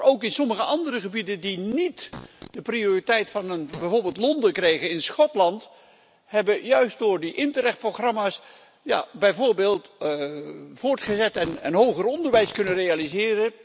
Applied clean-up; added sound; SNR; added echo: none; Fart + Fart; 19 dB; none.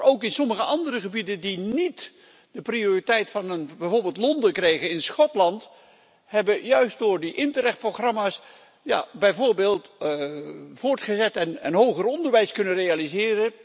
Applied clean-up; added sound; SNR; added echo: none; none; none; none.